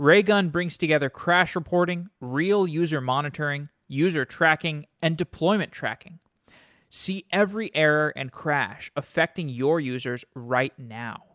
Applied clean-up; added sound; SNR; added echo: none; none; none; none.